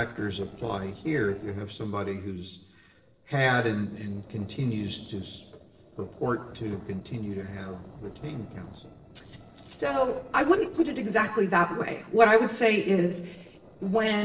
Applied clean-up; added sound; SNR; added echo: neural separator model SepFormer DNS4.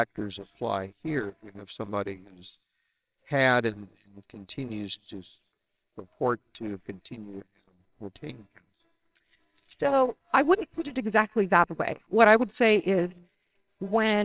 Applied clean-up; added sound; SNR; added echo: neural separator model SepFormer WHAMR!.